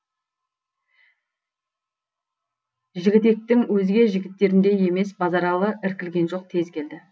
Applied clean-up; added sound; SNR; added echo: none; none; none; none.